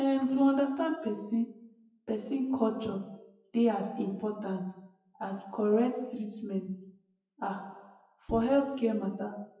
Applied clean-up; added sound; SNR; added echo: classical method WPE with log-MMSE.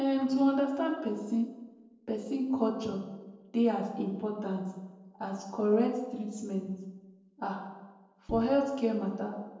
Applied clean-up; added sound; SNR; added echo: neural separator model SepFormer DNS4.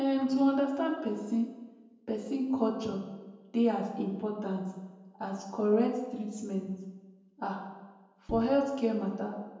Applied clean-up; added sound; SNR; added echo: none; Bowed string instrument; 14 dB; reverberation time 0.9 s.